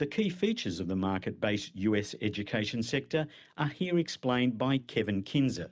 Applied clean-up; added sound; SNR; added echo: none; none; none; none.